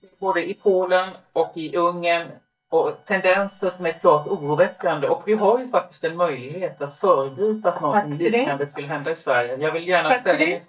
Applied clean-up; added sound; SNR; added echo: neural mask model DeepFilterNet 3.